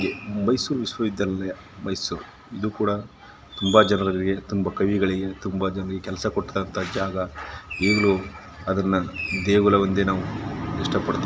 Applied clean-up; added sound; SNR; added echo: none; none; none; none.